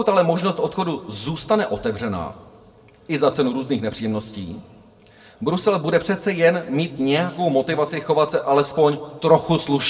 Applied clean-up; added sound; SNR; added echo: none; none; none; reverberation time 1.1 s.